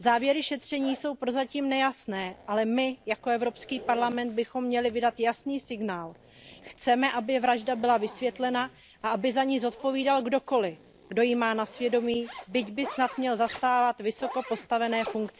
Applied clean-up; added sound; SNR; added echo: none; Zipper (clothing); 19 dB; none.